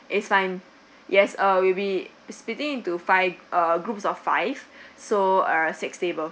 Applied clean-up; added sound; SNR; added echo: none; none; none; none.